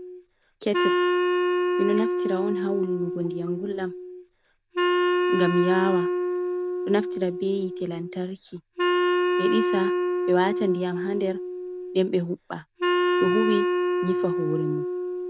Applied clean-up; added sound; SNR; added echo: none; Wind instrument, woodwind instrument; -3 dB; none.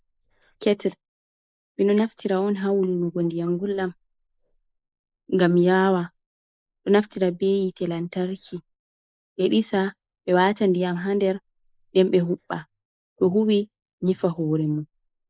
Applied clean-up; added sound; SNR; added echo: neural mask model Resemble Enhance denoiser.